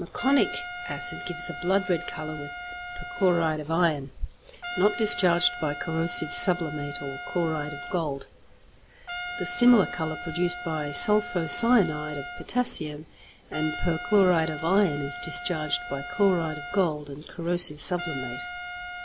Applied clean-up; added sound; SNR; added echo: none; Trumpet; 10 dB; none.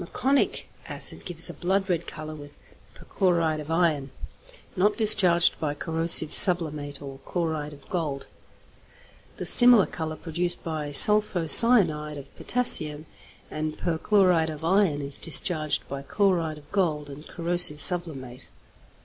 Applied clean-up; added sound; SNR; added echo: none; none; none; none.